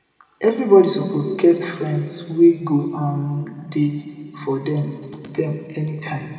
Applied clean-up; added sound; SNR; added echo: none; none; none; reverberation time 2.4 s.